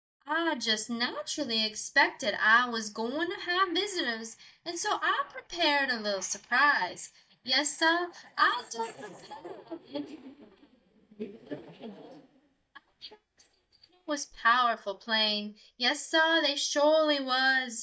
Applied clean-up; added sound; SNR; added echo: neural mask model DeepFilterNet 3.